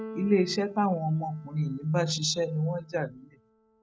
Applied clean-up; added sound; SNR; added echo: none; Keyboard (musical); 19 dB; none.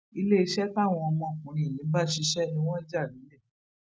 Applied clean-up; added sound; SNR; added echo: none; none; none; none.